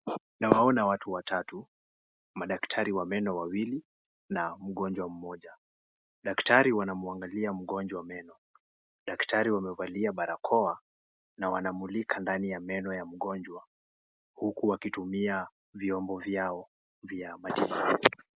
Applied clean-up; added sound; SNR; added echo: none; none; none; none.